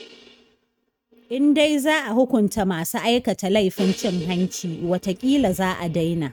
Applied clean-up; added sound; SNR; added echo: neural mask model RNNoise.